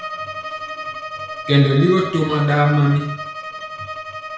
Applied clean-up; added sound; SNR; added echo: none; Bowed string instrument; 10 dB; reverberation time 0.5 s.